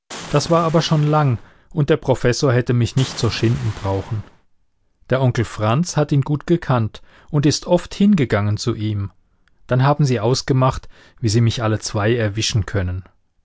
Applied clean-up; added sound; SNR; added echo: none; Boom; 17 dB; none.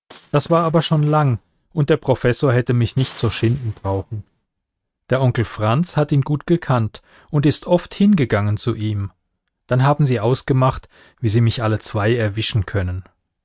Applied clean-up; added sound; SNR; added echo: neural mask model RNNoise.